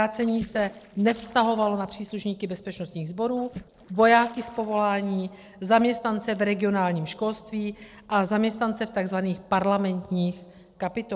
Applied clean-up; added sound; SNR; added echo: neural separator model SepFormer DNS4.